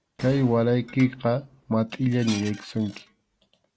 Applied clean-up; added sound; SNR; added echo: none; Dishes, pots, and pans + Gunshot, gunfire; 19 dB; none.